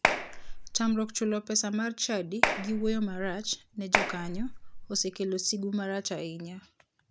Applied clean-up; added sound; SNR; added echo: none; Clapping; 0 dB; none.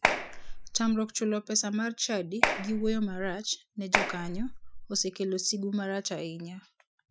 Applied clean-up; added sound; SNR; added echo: classical method Wiener filter.